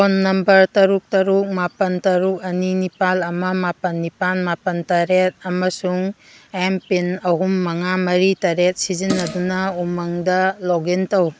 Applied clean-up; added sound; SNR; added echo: none; Fart; 13 dB; none.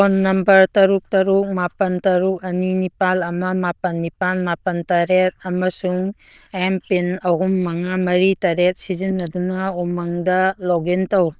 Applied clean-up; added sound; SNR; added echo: neural diffusion model UNIVERSE++.